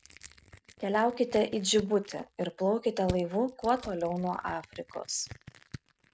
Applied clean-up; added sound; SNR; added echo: neural mask model RNNoise.